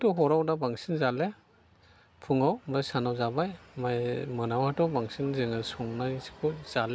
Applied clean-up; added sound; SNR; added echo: none; none; none; none.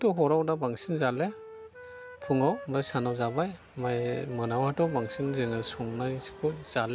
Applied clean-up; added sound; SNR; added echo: none; Wind instrument, woodwind instrument; 16 dB; none.